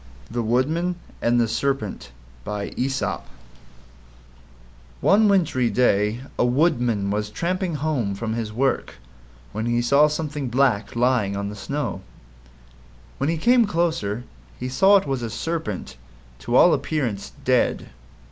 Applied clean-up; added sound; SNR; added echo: none; none; none; none.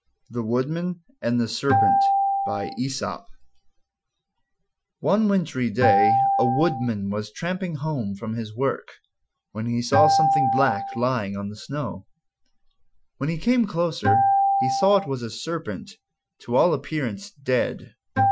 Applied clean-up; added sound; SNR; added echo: classical method Wiener filter.